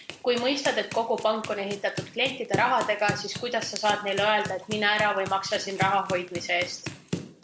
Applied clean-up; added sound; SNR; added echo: none; Run; 11 dB; none.